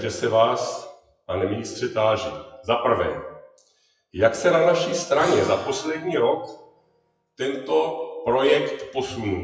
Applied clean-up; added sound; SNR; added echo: classical method WPE with log-MMSE.